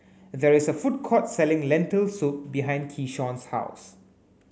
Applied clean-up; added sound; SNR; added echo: none; none; none; none.